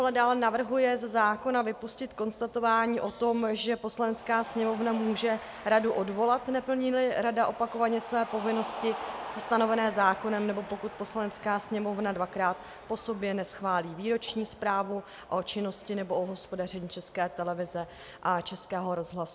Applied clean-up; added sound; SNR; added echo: none; Cheering; 16 dB; none.